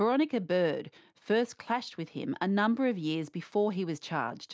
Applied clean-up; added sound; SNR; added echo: none; none; none; none.